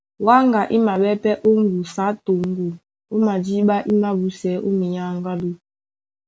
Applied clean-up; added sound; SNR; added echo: none; none; none; none.